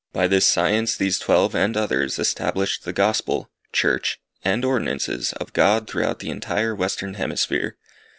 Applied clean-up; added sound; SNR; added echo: none; none; none; none.